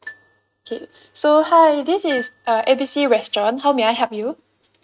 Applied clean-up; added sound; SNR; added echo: neural mask model RNNoise.